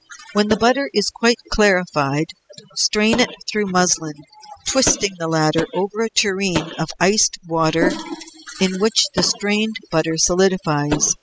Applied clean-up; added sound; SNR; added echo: classical method spectral subtraction.